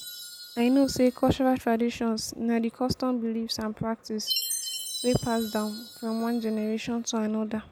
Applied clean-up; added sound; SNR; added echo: none; Chime; 12 dB; none.